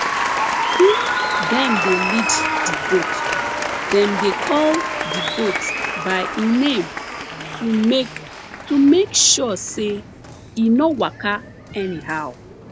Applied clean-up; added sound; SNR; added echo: none; Applause; 4 dB; none.